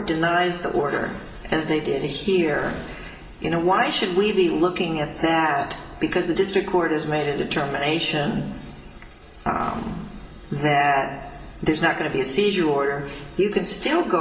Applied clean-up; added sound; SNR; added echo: none; Boom; 19 dB; reverberation time 1.0 s.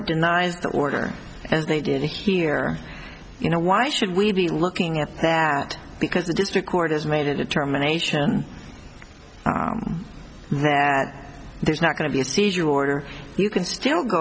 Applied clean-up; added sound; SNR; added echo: none; none; none; none.